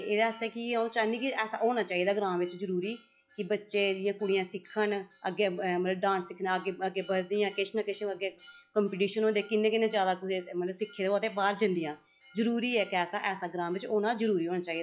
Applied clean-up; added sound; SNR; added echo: classical method log-MMSE.